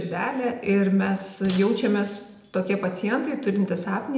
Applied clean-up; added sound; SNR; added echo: none; Shatter; 18 dB; reverberation time 0.8 s.